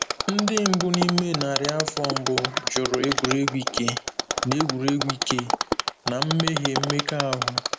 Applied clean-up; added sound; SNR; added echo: none; Mechanisms; 1 dB; none.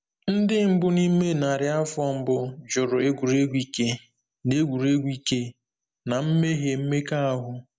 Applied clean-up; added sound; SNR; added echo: none; none; none; none.